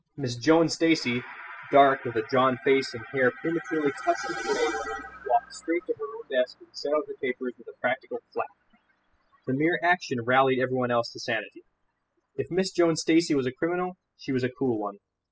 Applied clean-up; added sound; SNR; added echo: classical method spectral subtraction.